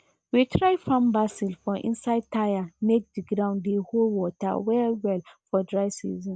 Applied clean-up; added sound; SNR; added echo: none; none; none; none.